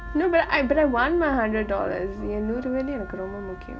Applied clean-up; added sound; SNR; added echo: none; Bark + Wind instrument, woodwind instrument; 17 dB; none.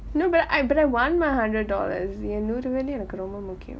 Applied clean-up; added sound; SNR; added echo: none; none; none; none.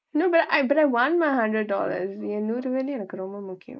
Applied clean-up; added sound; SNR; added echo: neural mask model Resemble Enhance denoiser.